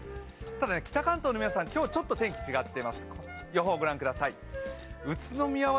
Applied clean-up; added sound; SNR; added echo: none; Bicycle bell + Wind instrument, woodwind instrument; 11 dB; none.